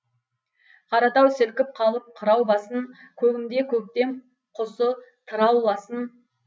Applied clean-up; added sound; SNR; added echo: none; none; none; none.